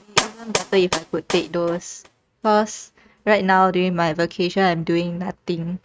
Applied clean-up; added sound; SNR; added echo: neural mask model RNNoise.